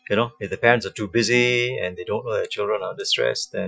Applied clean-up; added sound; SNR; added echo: classical method Wiener filter.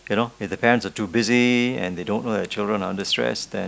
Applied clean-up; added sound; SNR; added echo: none; none; none; none.